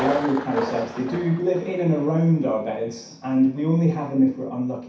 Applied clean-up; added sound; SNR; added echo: none; Thunder; 13 dB; reverberation time 0.6 s.